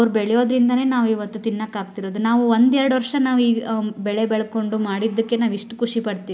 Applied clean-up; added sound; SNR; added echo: none; none; none; none.